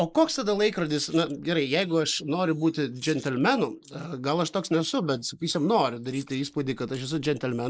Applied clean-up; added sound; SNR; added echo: neural mask model Resemble Enhance denoiser.